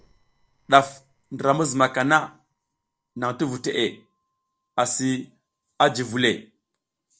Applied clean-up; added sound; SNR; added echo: neural separator model SepFormer DNS4.